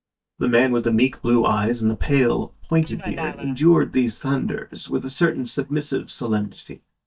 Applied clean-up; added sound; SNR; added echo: neural mask model DeepFilterNet 3.